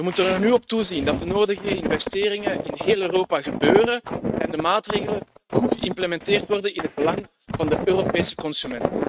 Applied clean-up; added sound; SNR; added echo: neural mask model RNNoise.